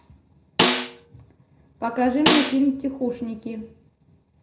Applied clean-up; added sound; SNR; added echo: none; Snare drum; -2 dB; reverberation time 0.4 s.